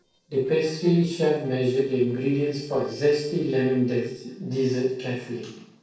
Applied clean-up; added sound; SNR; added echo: neural separator model SepFormer DNS4.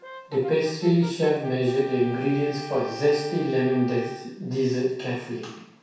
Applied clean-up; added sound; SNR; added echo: none; Brass instrument; 16 dB; reverberation time 0.7 s.